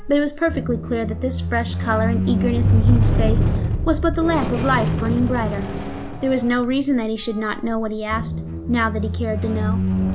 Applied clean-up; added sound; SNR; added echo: none; Squeak; -1 dB; none.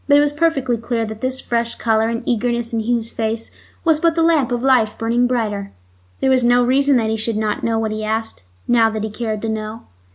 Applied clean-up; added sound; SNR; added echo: none; none; none; none.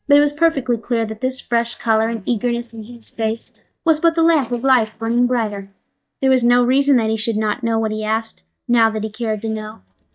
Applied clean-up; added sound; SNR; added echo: neural mask model DeepFilterNet 3.